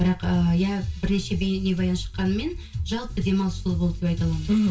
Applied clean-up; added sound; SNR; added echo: none; none; none; reverberation time 0.2 s.